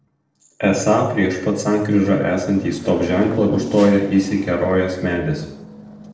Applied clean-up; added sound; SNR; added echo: neural separator model SepFormer DNS4.